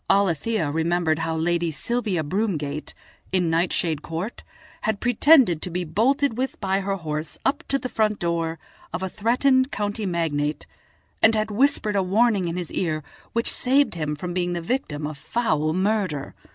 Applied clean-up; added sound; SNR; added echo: none; none; none; none.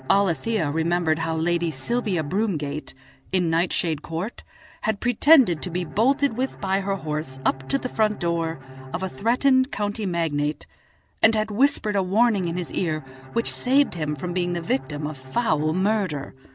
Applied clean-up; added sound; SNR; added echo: none; Bowed string instrument; 17 dB; none.